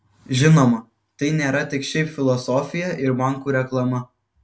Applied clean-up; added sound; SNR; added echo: none; none; none; none.